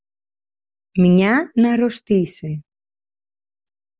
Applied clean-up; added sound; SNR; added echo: none; none; none; none.